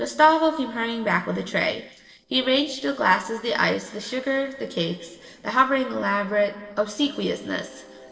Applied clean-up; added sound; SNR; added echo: neural separator model SepFormer DNS4.